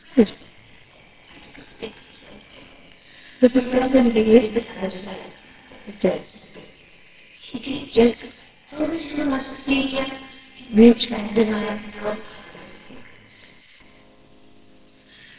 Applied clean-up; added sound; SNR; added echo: neural separator model SepFormer WHAMR!.